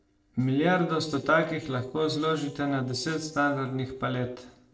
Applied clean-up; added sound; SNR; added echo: neural separator model SepFormer DNS4.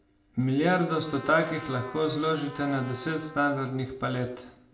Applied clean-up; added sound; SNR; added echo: none; Trumpet; 18 dB; reverberation time 0.6 s.